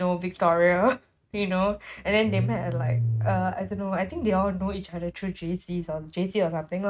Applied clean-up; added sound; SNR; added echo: neural mask model RNNoise.